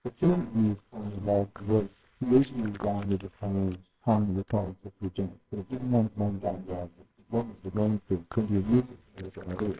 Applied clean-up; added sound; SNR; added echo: neural separator model SepFormer WHAMR!.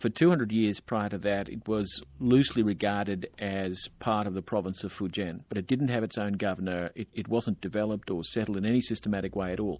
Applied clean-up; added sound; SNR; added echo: none; none; none; none.